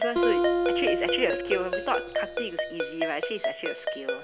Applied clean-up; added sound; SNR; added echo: none; Acoustic guitar + Ringtone; -3 dB; none.